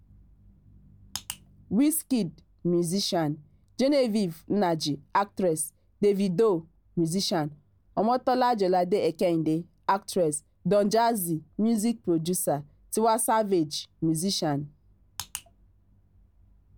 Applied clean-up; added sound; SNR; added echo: none; none; none; none.